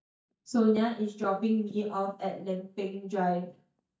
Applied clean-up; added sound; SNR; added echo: neural mask model DeepFilterNet 3.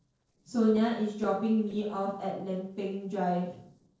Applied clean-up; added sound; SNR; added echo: neural separator model SepFormer DNS4.